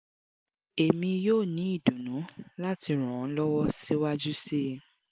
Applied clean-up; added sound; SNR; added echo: none; none; none; none.